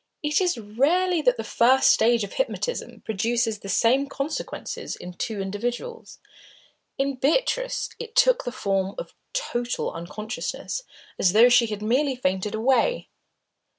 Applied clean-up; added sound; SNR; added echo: none; none; none; none.